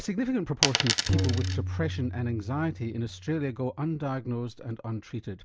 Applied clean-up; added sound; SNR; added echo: none; Tabla + Coin (dropping); 0 dB; none.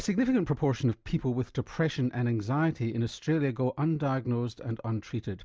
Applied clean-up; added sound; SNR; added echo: none; none; none; none.